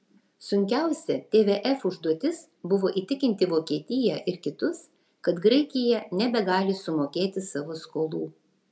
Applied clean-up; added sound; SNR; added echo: none; none; none; none.